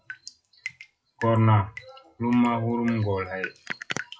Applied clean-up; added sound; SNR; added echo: classical method WPE with log-MMSE.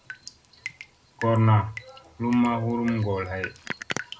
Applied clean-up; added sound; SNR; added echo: none; Drip; 14 dB; reverberation time 0.2 s.